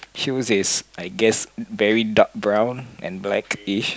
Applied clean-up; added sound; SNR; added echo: none; none; none; none.